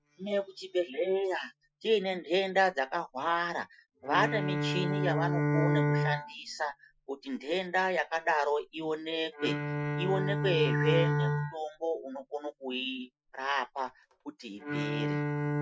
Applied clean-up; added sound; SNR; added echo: classical method Wiener filter.